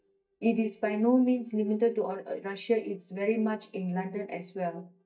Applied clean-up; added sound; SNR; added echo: neural mask model DeepFilterNet 3.